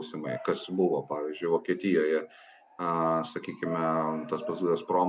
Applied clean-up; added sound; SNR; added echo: none; Bark / Motor vehicle (road) / Siren; 16 dB; none.